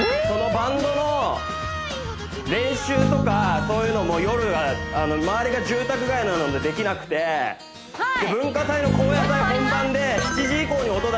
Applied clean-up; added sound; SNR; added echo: none; Bass guitar; 8 dB; none.